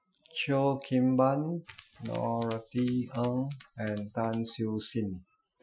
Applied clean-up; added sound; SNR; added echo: classical method Wiener filter.